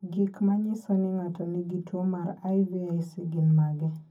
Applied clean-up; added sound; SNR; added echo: none; none; none; reverberation time 0.4 s.